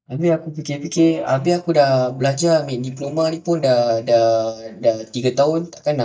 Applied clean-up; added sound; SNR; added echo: neural mask model DeepFilterNet 3.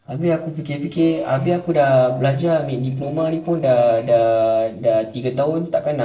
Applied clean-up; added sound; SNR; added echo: neural separator model SepFormer DNS4.